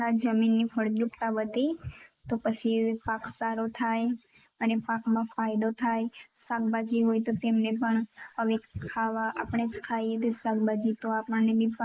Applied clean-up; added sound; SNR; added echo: neural mask model Resemble Enhance denoiser.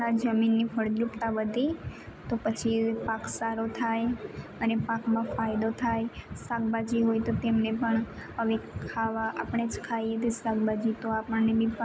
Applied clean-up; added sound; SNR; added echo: none; none; none; none.